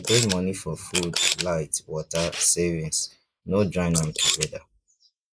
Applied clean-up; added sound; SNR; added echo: neural mask model Resemble Enhance denoiser.